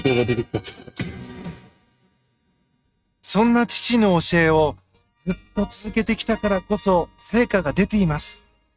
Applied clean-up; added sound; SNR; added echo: neural mask model RNNoise.